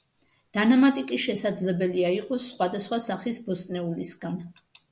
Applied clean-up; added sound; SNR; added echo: none; none; none; none.